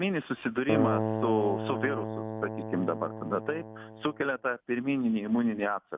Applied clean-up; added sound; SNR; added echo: none; Keyboard (musical); 3 dB; none.